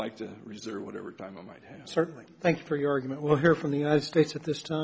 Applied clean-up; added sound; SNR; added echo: none; none; none; none.